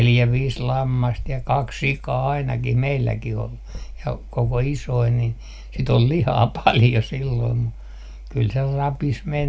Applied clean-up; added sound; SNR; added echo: none; none; none; none.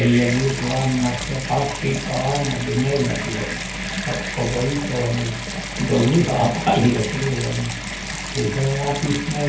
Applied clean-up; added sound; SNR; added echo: none; Bathtub (filling or washing) / Water tap, faucet; 7 dB; reverberation time 0.5 s.